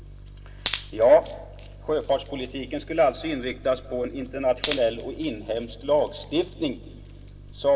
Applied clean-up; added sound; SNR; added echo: none; Wood; 16 dB; reverberation time 1.7 s.